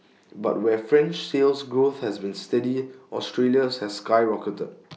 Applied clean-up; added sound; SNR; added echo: none; none; none; none.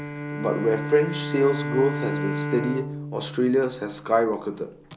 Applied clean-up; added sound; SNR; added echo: none; Bowed string instrument; 6 dB; none.